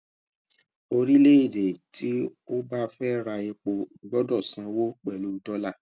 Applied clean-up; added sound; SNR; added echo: none; none; none; none.